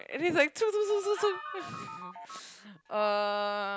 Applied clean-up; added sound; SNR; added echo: none; Wind instrument, woodwind instrument + Telephone; 15 dB; none.